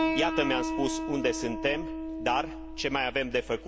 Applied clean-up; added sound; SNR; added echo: none; Piano; 3 dB; none.